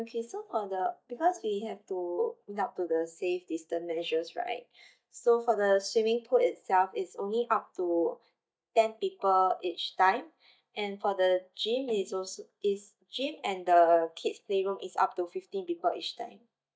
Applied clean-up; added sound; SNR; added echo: neural mask model DeepFilterNet 3.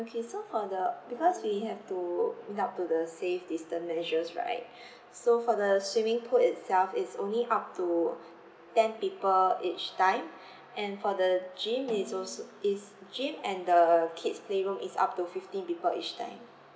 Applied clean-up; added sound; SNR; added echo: none; Snare drum; 20 dB; none.